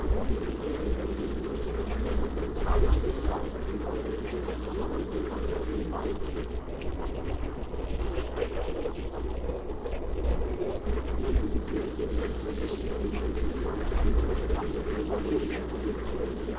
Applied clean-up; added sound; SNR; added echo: neural separator model SepFormer DNS4.